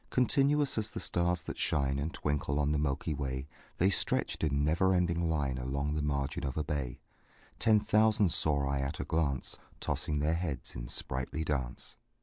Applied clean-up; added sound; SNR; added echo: none; none; none; none.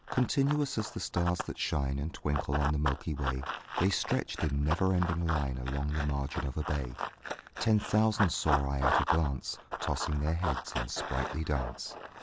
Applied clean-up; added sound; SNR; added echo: none; Run; 6 dB; none.